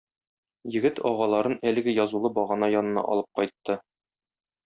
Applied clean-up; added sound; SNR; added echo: none; none; none; none.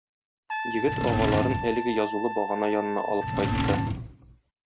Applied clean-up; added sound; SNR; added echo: none; Drawer open or close + Trumpet; 1 dB; none.